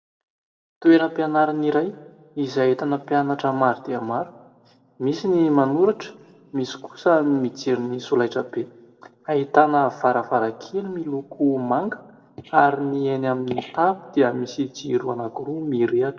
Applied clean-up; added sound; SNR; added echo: none; none; none; reverberation time 0.7 s.